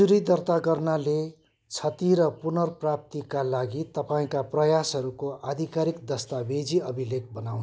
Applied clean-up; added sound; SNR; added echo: none; none; none; none.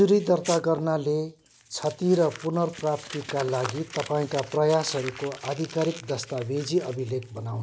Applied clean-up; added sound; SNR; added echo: none; Crumpling, crinkling; 16 dB; none.